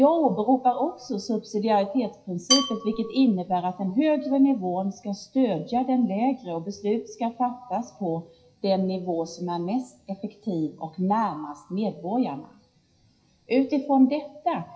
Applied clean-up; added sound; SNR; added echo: classical method WPE with log-MMSE.